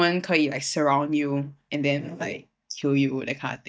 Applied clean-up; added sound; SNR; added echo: neural mask model DeepFilterNet 3.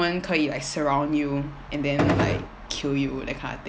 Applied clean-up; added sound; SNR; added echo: none; Gunshot, gunfire; -3 dB; none.